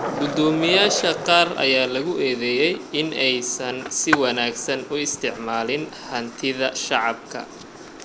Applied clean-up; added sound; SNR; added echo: none; Skateboard; 10 dB; none.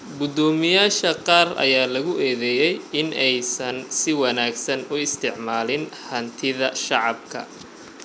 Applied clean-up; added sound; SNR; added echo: none; none; none; none.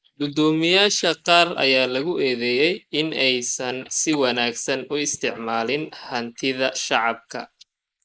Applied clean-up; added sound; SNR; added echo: neural mask model Resemble Enhance denoiser.